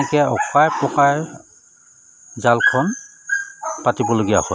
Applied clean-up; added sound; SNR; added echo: none; none; none; none.